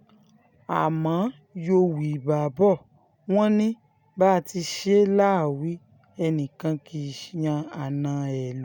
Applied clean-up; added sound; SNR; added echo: none; none; none; none.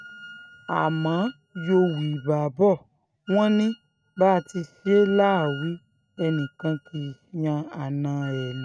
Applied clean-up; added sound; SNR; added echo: neural mask model RNNoise.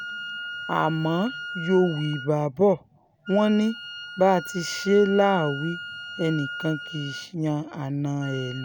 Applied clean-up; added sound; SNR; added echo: none; Wind instrument, woodwind instrument; 12 dB; none.